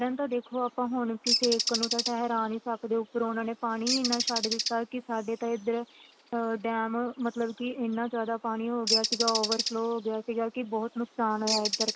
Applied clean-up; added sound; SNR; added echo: none; Bird; 4 dB; none.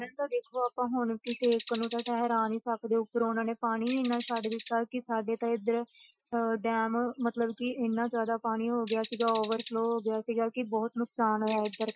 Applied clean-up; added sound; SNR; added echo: classical method Wiener filter.